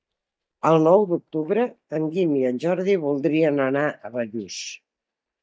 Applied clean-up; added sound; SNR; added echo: neural mask model DeepFilterNet 3.